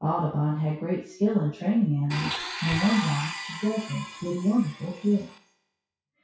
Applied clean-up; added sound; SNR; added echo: classical method WPE with log-MMSE.